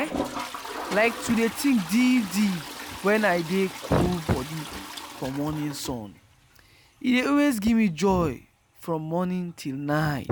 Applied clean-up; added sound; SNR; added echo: none; Toilet flush; 13 dB; none.